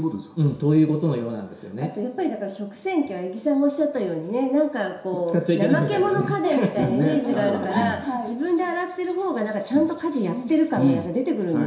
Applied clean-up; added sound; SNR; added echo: none; none; none; reverberation time 0.7 s.